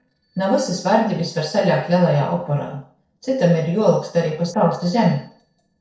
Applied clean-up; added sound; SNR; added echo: neural separator model SepFormer DNS4.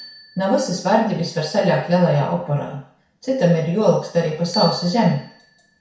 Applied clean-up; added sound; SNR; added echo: none; Bicycle bell; 18 dB; reverberation time 0.6 s.